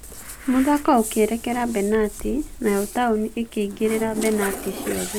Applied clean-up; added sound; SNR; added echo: none; Zipper (clothing); 11 dB; none.